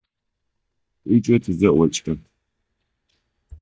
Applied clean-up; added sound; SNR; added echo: neural mask model DeepFilterNet 3.